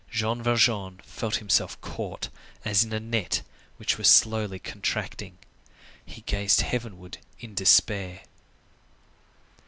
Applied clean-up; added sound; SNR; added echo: none; none; none; none.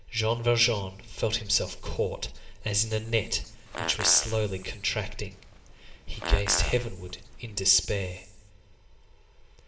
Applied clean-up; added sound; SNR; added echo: none; Fart; 11 dB; reverberation time 0.9 s.